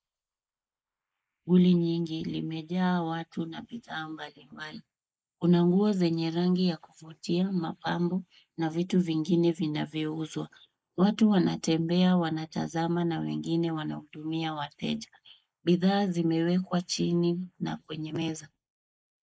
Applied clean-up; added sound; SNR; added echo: neural mask model Resemble Enhance denoiser.